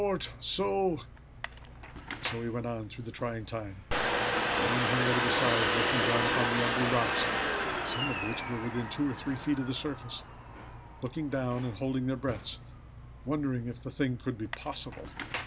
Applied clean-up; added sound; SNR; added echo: none; Domestic sounds, home sounds; 0 dB; none.